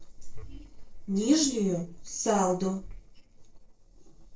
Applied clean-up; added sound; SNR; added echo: neural separator model SepFormer DNS4.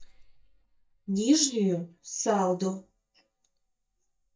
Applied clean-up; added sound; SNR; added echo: neural mask model DeepFilterNet 3.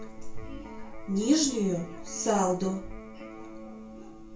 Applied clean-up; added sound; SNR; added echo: none; Electric guitar; 15 dB; reverberation time 0.3 s.